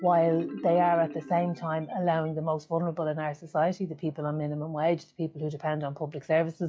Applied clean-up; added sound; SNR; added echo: classical method log-MMSE.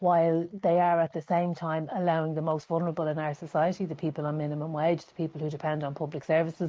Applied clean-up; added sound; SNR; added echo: neural mask model Resemble Enhance denoiser.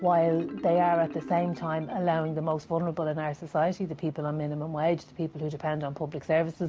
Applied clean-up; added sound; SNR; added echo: none; Marimba, xylophone; 16 dB; none.